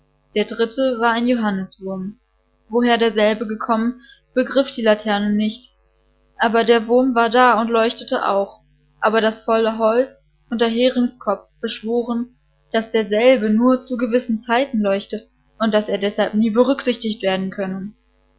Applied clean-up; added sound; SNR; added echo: none; none; none; none.